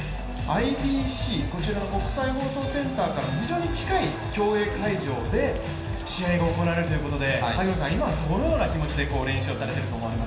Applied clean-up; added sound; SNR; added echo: none; Rain; 17 dB; reverberation time 0.7 s.